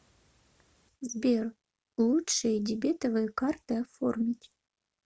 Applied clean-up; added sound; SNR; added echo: none; none; none; none.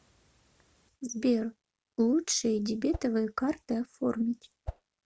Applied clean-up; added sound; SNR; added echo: none; Whoosh, swoosh, swish; 10 dB; none.